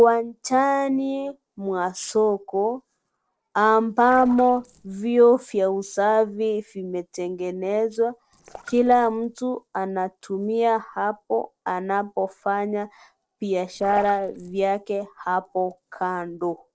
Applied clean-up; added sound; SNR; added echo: neural separator model SepFormer DNS4.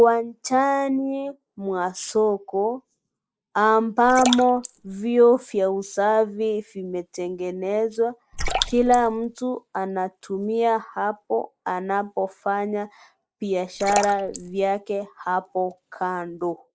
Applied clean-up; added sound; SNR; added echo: neural mask model Resemble Enhance denoiser.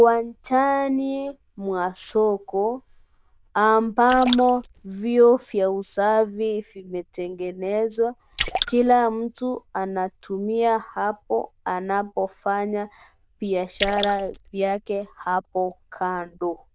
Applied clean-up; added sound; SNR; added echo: neural diffusion model UNIVERSE++.